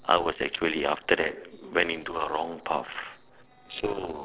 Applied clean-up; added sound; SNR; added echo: neural separator model SepFormer DNS4.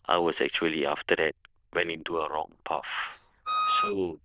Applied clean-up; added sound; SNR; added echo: neural diffusion model UNIVERSE++.